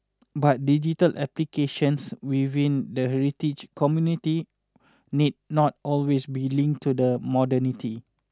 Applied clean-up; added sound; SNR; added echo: none; none; none; none.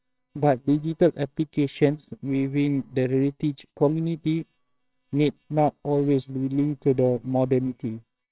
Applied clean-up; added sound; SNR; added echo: neural separator model SepFormer WHAMR!.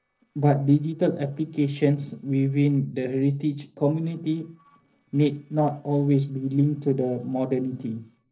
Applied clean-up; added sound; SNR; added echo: neural separator model SepFormer DNS4.